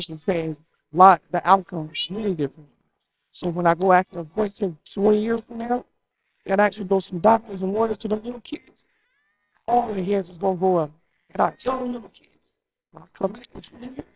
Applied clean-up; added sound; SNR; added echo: neural separator model SepFormer WHAMR!.